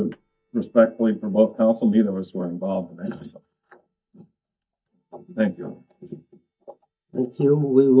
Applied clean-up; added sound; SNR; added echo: neural mask model DeepFilterNet 3.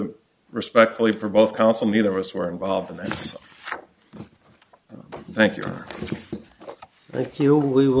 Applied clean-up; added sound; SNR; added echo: none; none; none; none.